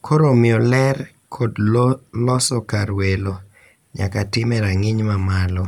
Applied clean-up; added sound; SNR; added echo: none; none; none; none.